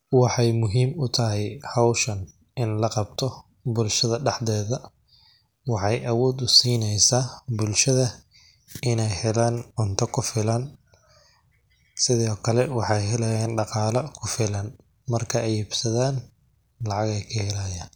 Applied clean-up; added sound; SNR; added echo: none; none; none; none.